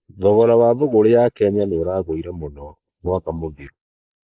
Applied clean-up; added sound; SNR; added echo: neural mask model Resemble Enhance denoiser.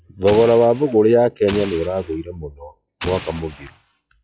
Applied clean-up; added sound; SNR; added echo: classical method log-MMSE.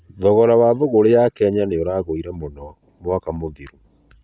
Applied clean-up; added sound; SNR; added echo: none; none; none; none.